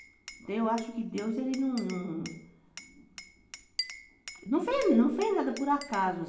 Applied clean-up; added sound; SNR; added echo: none; Glass; 16 dB; reverberation time 0.8 s.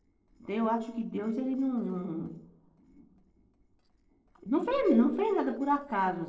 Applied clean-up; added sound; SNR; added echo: neural separator model SepFormer DNS4.